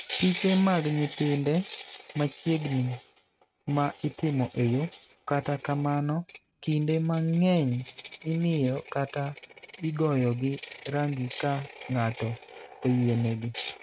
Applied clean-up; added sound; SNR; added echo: neural mask model RNNoise.